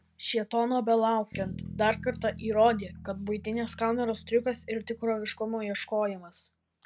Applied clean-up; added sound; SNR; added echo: none; Bass guitar; 16 dB; none.